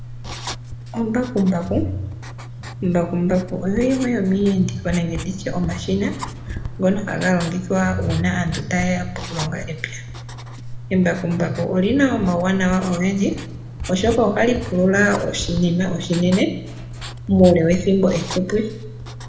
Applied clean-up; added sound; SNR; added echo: none; Writing; 11 dB; reverberation time 0.7 s.